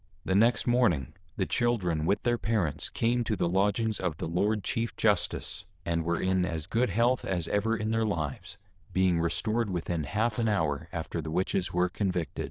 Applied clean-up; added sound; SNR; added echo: neural diffusion model UNIVERSE++.